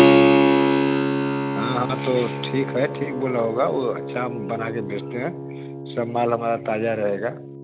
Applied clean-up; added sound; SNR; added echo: none; Keyboard (musical); -4 dB; none.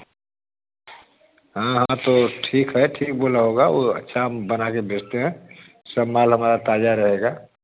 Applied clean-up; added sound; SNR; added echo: none; none; none; none.